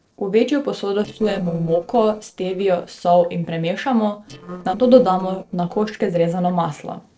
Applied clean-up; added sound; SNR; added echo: neural separator model SepFormer DNS4.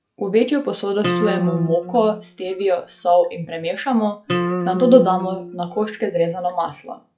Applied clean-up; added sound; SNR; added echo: classical method log-MMSE.